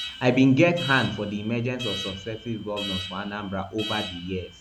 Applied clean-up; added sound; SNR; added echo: none; Alarm; 11 dB; none.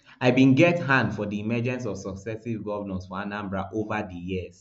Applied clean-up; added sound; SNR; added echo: none; none; none; none.